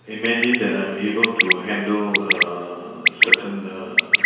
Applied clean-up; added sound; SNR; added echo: none; Bird; -3 dB; reverberation time 1.0 s.